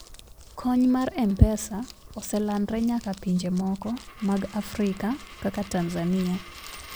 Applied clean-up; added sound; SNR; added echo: none; Crumpling, crinkling + Coin (dropping); 18 dB; none.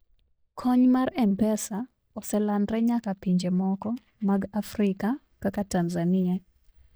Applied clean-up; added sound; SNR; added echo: neural mask model DeepFilterNet 3.